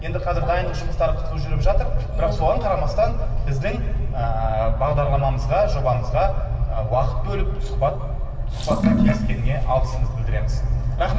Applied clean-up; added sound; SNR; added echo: none; Sink (filling or washing) / Water; 2 dB; reverberation time 2.1 s.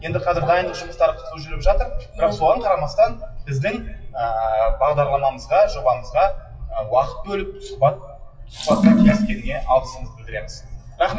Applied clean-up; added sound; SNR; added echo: classical method WPE with log-MMSE.